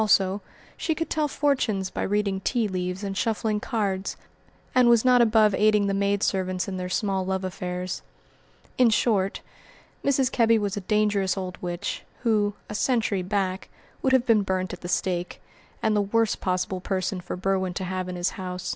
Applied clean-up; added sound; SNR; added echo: none; none; none; none.